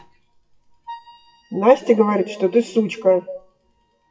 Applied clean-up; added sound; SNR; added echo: classical method WPE with log-MMSE.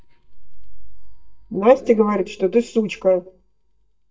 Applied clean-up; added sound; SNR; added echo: neural mask model DeepFilterNet 3.